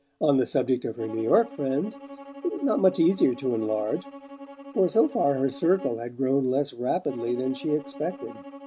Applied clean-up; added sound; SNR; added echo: none; Bowed string instrument; 17 dB; none.